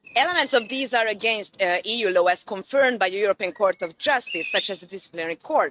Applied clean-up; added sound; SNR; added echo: neural mask model RNNoise.